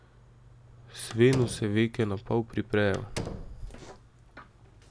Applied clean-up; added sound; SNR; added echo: none; Slam; 12 dB; none.